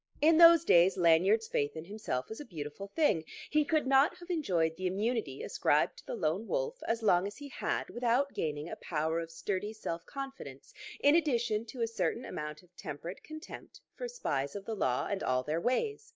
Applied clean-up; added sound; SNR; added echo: neural mask model Resemble Enhance denoiser.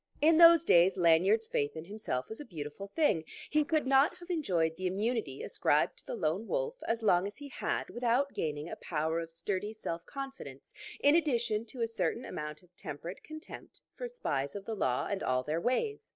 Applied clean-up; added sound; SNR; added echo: neural separator model SepFormer DNS4.